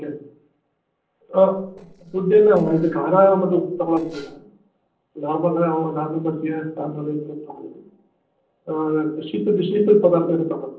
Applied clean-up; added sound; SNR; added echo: neural separator model SepFormer DNS4.